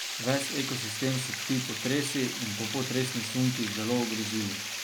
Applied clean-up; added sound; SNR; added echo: none; Water; 4 dB; none.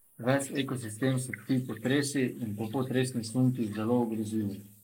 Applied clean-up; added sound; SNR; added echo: neural mask model Resemble Enhance denoiser.